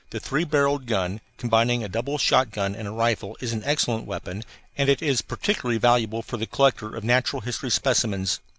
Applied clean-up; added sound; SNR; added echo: none; none; none; none.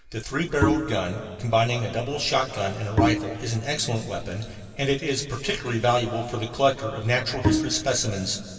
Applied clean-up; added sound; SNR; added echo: none; Bowed string instrument; 1 dB; reverberation time 2.9 s.